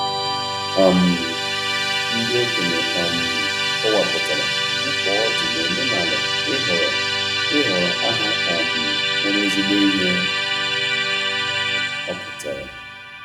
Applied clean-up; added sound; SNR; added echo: none; Musical instrument; -4 dB; none.